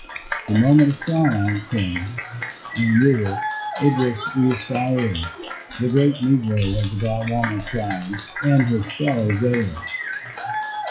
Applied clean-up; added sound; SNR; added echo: classical method WPE with log-MMSE.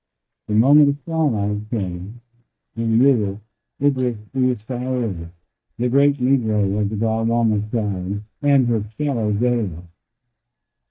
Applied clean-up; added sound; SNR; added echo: neural mask model DeepFilterNet 3.